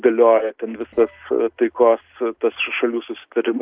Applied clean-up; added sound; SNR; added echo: neural separator model SepFormer DNS4.